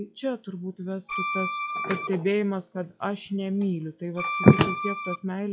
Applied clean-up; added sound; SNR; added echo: classical method log-MMSE.